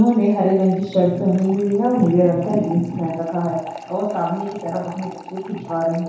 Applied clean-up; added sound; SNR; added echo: none; Fill (with liquid) / Trickle, dribble; 18 dB; reverberation time 0.8 s.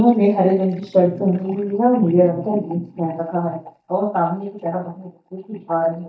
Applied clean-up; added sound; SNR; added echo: neural mask model DeepFilterNet 3.